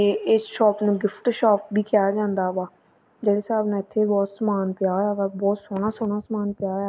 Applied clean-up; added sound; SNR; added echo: none; none; none; none.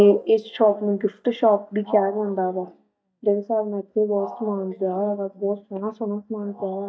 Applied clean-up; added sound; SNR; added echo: neural mask model DeepFilterNet 3.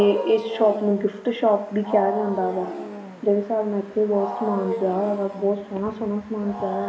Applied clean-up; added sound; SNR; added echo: none; Wild animals; 10 dB; reverberation time 2.3 s.